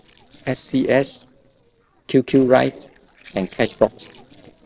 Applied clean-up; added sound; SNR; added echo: neural separator model SepFormer DNS4.